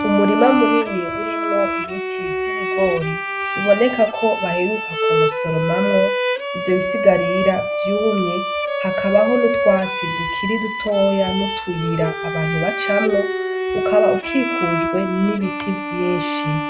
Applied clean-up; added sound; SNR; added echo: none; Bowed string instrument; 1 dB; none.